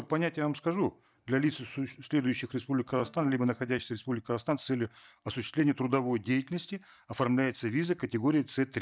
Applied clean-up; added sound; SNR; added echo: neural mask model DeepFilterNet 3.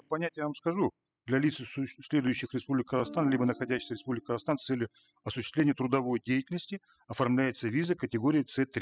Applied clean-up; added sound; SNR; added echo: classical method spectral subtraction.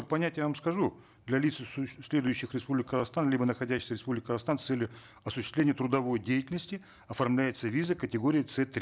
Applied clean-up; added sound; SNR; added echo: none; none; none; none.